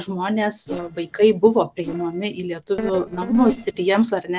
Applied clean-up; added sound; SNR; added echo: neural separator model SepFormer DNS4.